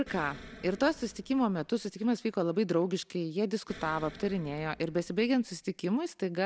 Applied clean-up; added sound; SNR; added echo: none; Explosion; 20 dB; none.